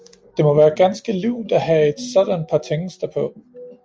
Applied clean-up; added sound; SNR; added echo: none; none; none; none.